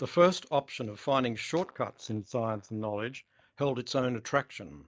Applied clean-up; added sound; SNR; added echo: neural mask model DeepFilterNet 3.